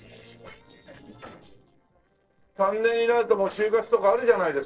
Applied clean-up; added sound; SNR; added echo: neural separator model SepFormer DNS4.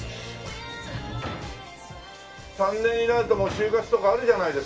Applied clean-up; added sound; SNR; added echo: none; Sliding door; 14 dB; reverberation time 0.2 s.